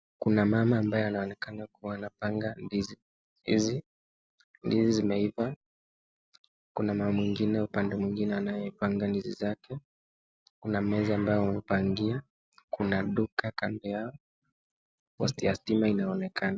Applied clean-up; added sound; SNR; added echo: none; none; none; none.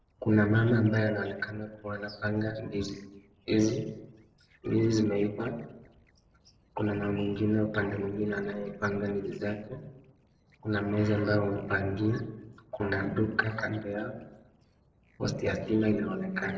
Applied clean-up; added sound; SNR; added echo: neural separator model SepFormer DNS4.